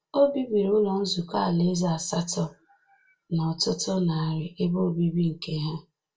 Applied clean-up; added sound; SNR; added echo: none; none; none; reverberation time 0.1 s.